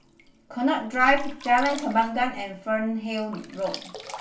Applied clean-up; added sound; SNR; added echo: none; Sink (filling or washing); 18 dB; reverberation time 0.3 s.